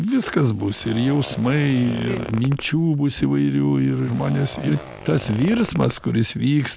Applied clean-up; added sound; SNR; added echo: none; Zipper (clothing); 16 dB; none.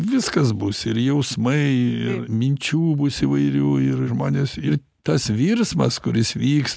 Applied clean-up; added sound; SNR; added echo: none; none; none; none.